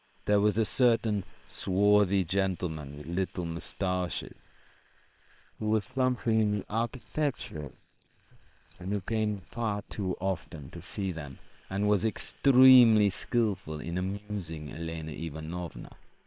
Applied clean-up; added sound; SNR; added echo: neural separator model SepFormer WHAM!.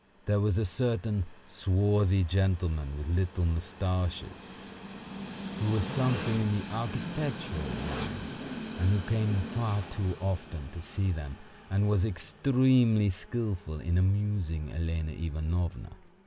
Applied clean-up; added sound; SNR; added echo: none; Train; 13 dB; none.